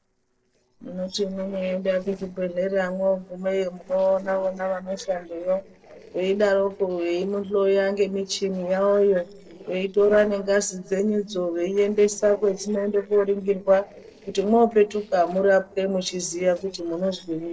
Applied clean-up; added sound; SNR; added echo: neural separator model SepFormer DNS4.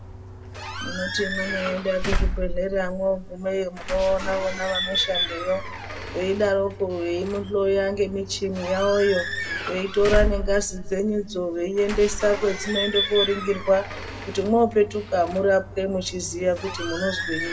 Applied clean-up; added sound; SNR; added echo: none; Squeak / Slam / Alarm / Wood; 5 dB; reverberation time 1.3 s.